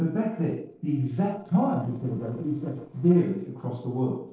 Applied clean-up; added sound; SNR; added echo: neural separator model SepFormer DNS4.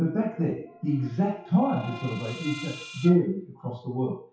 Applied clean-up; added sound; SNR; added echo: classical method WPE with log-MMSE.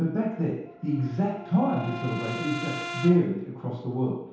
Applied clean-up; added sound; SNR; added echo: none; Brass instrument; 12 dB; reverberation time 0.8 s.